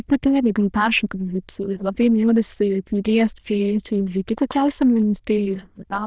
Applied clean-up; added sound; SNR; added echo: neural diffusion model UNIVERSE++.